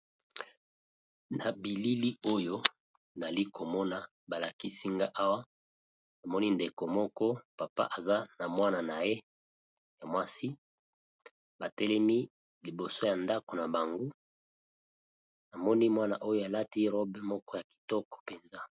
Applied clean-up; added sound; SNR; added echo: none; none; none; none.